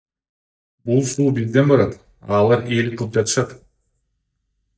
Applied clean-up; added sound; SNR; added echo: neural mask model DeepFilterNet 3.